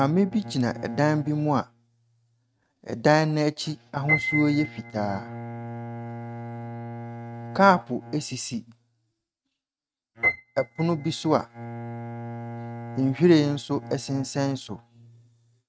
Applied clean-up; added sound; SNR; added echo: neural mask model RNNoise.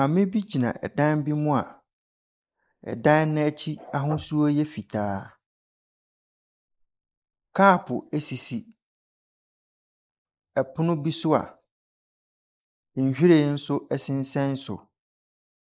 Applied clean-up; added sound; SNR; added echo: neural mask model Resemble Enhance denoiser.